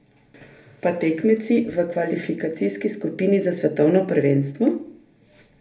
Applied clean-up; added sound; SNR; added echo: none; none; none; reverberation time 0.3 s.